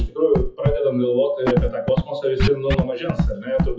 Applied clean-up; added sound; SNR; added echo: classical method WPE with log-MMSE.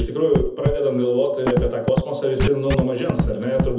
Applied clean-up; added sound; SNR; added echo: none; Scratching (performance technique); 3 dB; reverberation time 0.7 s.